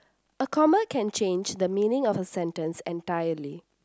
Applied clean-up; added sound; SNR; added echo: none; none; none; none.